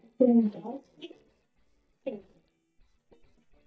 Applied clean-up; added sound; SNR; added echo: neural mask model DeepFilterNet 3.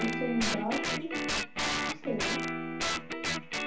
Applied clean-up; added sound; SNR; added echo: none; Guitar; -4 dB; reverberation time 0.9 s.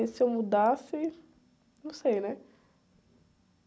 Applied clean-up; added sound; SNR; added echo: none; none; none; none.